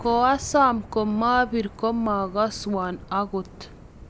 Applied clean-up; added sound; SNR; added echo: none; Thunder / Rain; 18 dB; none.